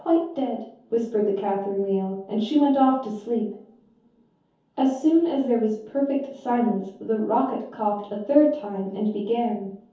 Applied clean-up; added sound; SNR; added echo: none; none; none; reverberation time 0.6 s.